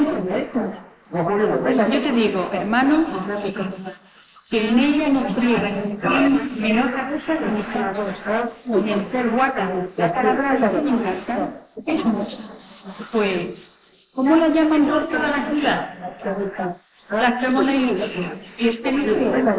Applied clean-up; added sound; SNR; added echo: neural mask model Resemble Enhance denoiser.